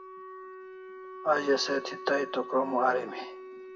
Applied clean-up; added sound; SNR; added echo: none; Wind instrument, woodwind instrument; 12 dB; reverberation time 0.4 s.